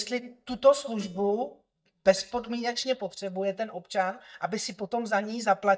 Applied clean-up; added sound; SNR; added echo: neural mask model DeepFilterNet 3.